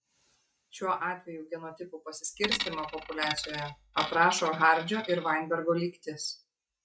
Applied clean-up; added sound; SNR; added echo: classical method log-MMSE.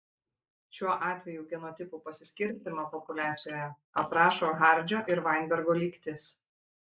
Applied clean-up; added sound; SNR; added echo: neural mask model Resemble Enhance denoiser.